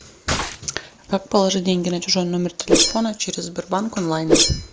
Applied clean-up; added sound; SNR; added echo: none; Whoosh, swoosh, swish; 2 dB; none.